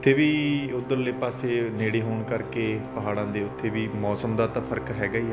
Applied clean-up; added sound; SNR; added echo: none; Musical instrument; 9 dB; none.